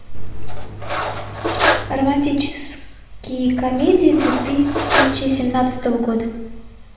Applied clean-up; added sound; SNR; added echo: none; Cutlery, silverware; 4 dB; reverberation time 0.9 s.